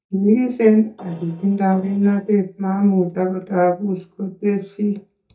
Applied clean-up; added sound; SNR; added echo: neural mask model DeepFilterNet 3.